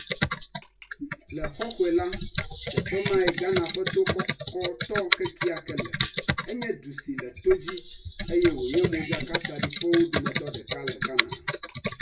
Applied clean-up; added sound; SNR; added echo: none; Computer keyboard; 2 dB; reverberation time 0.2 s.